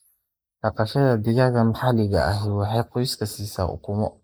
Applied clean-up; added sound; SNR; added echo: neural mask model Resemble Enhance denoiser.